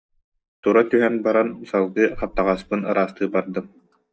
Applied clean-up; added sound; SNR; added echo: neural mask model DeepFilterNet 3.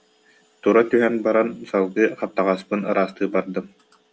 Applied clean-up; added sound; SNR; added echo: none; none; none; none.